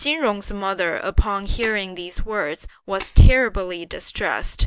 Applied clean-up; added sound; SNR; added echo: none; Tap; 20 dB; none.